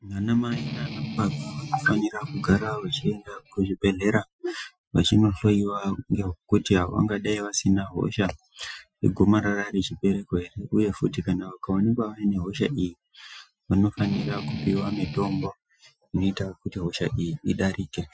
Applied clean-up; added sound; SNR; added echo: classical method Wiener filter.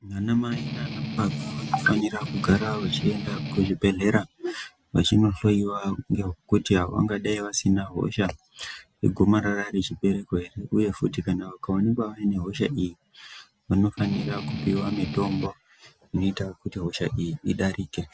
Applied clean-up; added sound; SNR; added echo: none; Strum; 5 dB; none.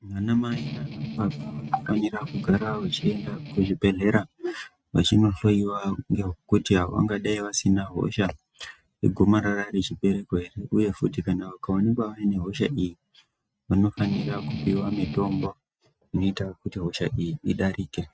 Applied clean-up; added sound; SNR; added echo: neural mask model RNNoise.